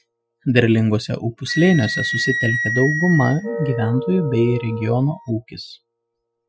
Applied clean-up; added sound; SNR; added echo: classical method Wiener filter.